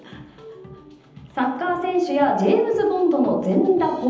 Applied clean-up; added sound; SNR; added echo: none; none; none; reverberation time 0.9 s.